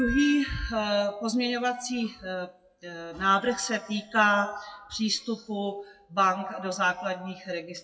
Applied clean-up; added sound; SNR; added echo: classical method WPE with log-MMSE.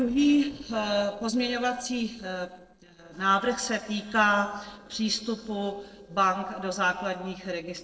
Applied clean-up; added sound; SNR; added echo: neural separator model SepFormer DNS4.